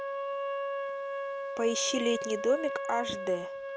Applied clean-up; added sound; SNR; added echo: none; Wind instrument, woodwind instrument; 2 dB; none.